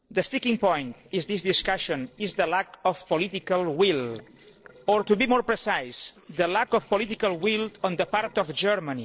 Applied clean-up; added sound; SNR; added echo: neural separator model SepFormer DNS4.